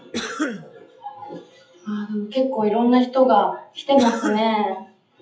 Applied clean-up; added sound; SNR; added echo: classical method WPE with log-MMSE.